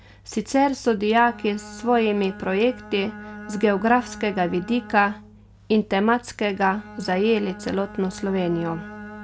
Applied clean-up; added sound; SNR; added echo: none; Bowed string instrument; 17 dB; none.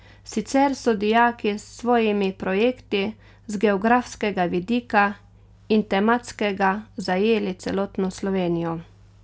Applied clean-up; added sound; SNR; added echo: none; none; none; none.